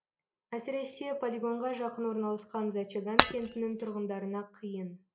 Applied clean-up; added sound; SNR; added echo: none; Shatter; -4 dB; none.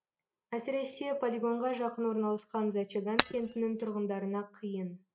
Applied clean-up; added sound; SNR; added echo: neural mask model RNNoise.